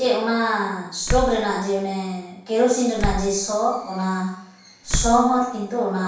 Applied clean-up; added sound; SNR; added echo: none; Slam; 7 dB; reverberation time 0.7 s.